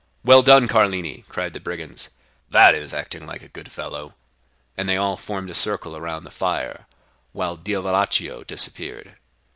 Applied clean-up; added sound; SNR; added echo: none; none; none; none.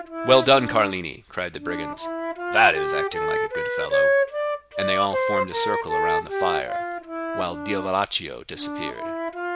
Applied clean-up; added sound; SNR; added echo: none; Wind instrument, woodwind instrument; 1 dB; none.